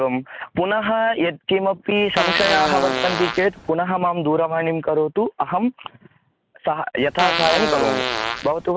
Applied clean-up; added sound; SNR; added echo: none; Fart; 2 dB; none.